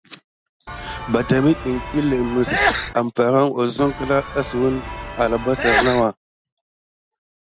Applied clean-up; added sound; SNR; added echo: none; Sneeze / Church bell; 4 dB; none.